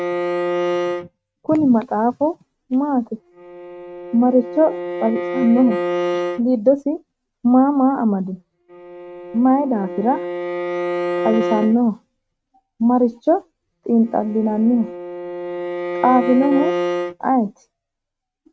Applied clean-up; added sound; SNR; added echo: neural mask model RNNoise.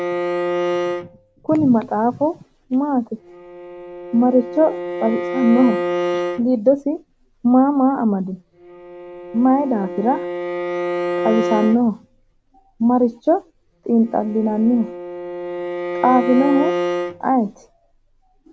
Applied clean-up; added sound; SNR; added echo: none; Bowed string instrument; 6 dB; none.